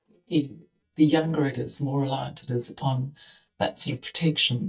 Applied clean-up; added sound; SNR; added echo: neural mask model DeepFilterNet 3.